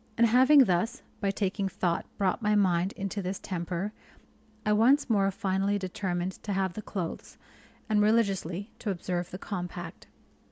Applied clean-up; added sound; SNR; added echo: none; none; none; none.